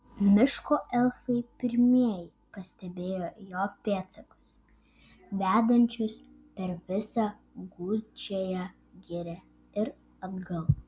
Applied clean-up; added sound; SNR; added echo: none; none; none; none.